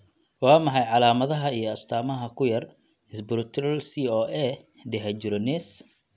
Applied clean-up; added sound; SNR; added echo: none; none; none; none.